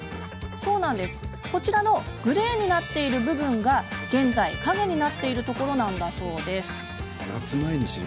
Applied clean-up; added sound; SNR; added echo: none; none; none; none.